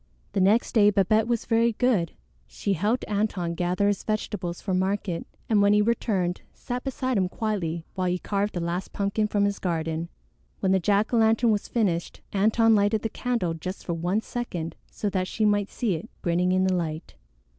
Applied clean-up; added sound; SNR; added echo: none; none; none; none.